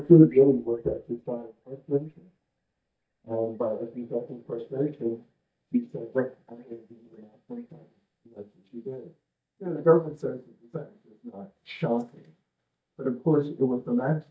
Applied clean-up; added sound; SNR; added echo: neural mask model DeepFilterNet 3.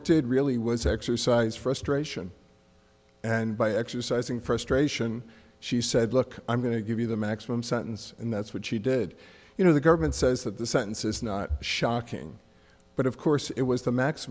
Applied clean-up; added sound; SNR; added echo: none; none; none; none.